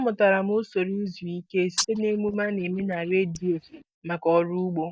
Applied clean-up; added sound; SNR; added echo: neural mask model DeepFilterNet 3.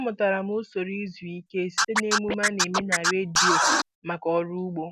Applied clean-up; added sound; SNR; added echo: none; Scratching (performance technique); -4 dB; none.